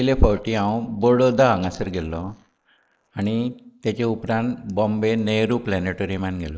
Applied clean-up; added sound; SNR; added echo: neural mask model Resemble Enhance denoiser.